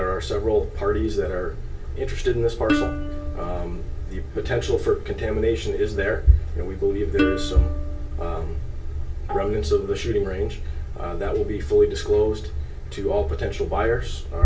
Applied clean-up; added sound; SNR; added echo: none; Plucked string instrument; 8 dB; reverberation time 0.2 s.